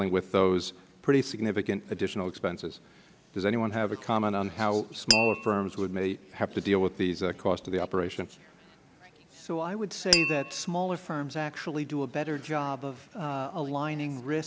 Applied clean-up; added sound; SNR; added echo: none; Tap; 1 dB; none.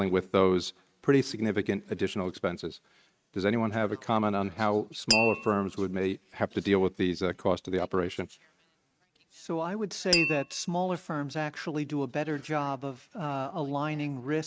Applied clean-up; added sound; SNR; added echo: neural mask model RNNoise.